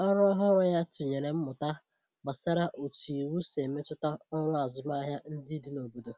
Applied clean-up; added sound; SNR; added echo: none; none; none; none.